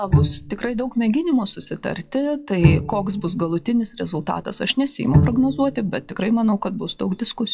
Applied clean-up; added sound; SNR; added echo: classical method WPE with log-MMSE.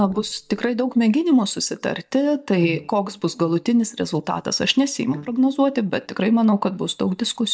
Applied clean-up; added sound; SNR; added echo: neural mask model DeepFilterNet 3.